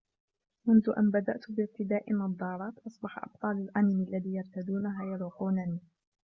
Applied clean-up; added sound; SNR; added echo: none; none; none; none.